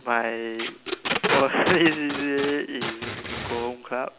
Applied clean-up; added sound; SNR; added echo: none; Packing tape, duct tape; 4 dB; none.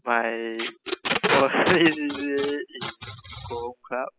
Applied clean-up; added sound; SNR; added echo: classical method spectral subtraction.